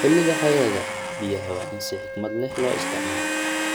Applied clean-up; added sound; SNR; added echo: none; Wind instrument, woodwind instrument + Domestic sounds, home sounds; 3 dB; none.